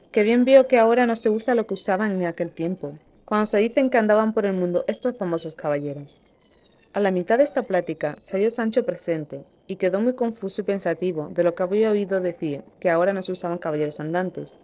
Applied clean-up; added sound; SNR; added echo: neural separator model SepFormer DNS4.